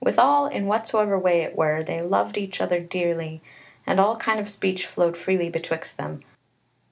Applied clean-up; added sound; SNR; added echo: none; none; none; none.